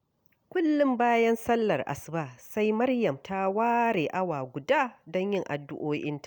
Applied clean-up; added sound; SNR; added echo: none; none; none; none.